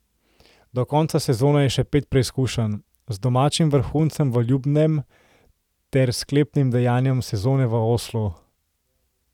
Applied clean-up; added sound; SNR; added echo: none; none; none; none.